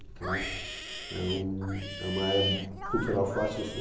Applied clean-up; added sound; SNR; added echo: none; Livestock, farm animals, working animals; 6 dB; reverberation time 0.9 s.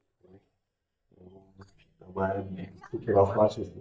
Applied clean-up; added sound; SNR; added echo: neural mask model DeepFilterNet 3.